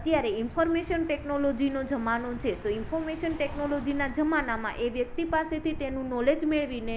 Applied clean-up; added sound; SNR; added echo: none; Car passing by; 15 dB; none.